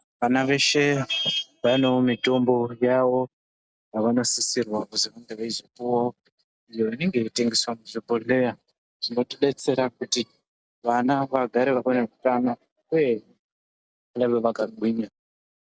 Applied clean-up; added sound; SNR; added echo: none; none; none; none.